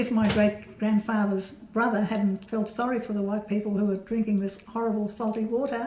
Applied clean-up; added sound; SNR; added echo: none; Slam; 11 dB; reverberation time 1.6 s.